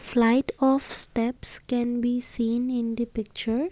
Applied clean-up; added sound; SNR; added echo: none; none; none; none.